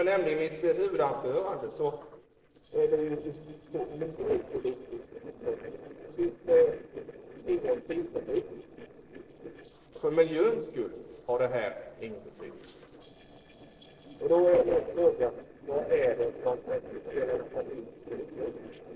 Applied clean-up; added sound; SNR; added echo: neural separator model SepFormer DNS4.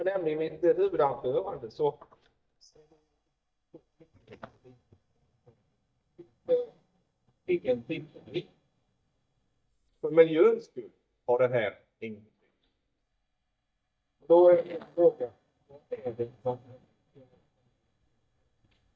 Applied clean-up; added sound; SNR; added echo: neural mask model DeepFilterNet 3.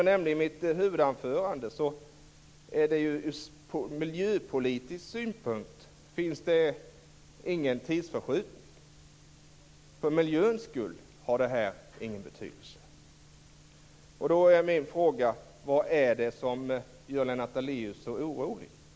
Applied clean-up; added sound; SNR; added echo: none; none; none; none.